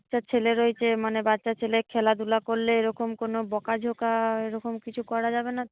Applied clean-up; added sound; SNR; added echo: none; none; none; none.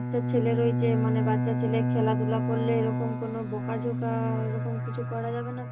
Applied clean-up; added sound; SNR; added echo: none; Bowed string instrument; -3 dB; reverberation time 0.2 s.